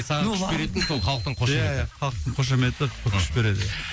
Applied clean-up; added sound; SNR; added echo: none; Bicycle bell; 17 dB; none.